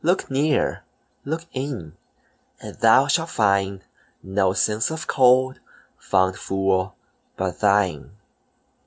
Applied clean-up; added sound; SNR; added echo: none; none; none; none.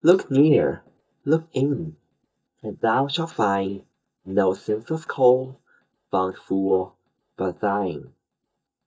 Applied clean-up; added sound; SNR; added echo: neural mask model DeepFilterNet 3.